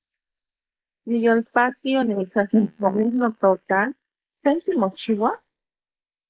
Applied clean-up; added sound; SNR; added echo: neural mask model Resemble Enhance denoiser.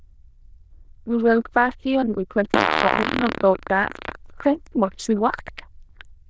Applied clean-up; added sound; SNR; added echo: neural diffusion model UNIVERSE++.